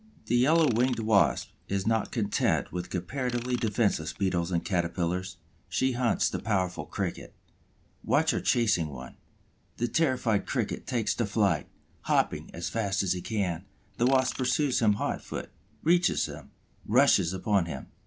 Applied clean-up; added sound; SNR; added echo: none; Ratchet, pawl / Tools; 19 dB; none.